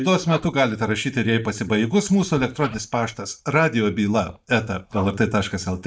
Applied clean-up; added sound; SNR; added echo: neural mask model DeepFilterNet 3.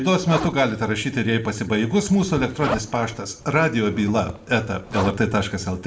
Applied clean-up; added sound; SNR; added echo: none; Zipper (clothing); 13 dB; reverberation time 0.5 s.